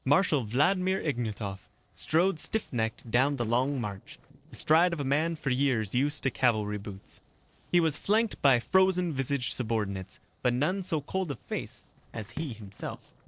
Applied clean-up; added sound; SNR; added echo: neural separator model SepFormer DNS4.